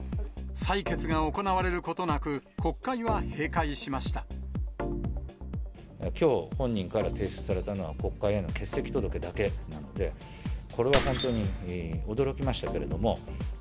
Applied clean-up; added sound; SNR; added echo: none; Keys jangling; 1 dB; none.